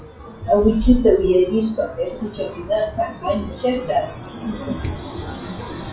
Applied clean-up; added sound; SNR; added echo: classical method WPE with log-MMSE.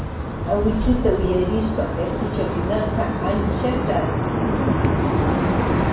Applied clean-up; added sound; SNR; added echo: none; Chirp, tweet; -3 dB; reverberation time 0.7 s.